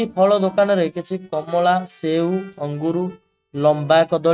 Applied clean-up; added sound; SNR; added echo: neural mask model RNNoise.